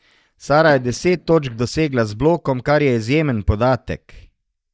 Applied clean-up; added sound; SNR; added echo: neural mask model DeepFilterNet 3.